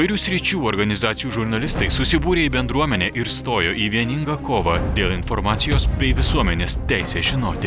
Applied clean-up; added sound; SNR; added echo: none; none; none; none.